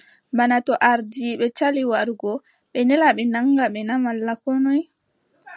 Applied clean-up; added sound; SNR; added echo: none; none; none; none.